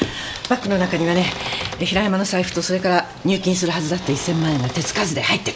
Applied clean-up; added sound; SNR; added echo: none; Cupboard open or close / Door; 13 dB; none.